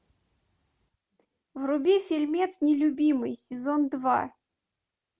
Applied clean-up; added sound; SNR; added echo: none; none; none; none.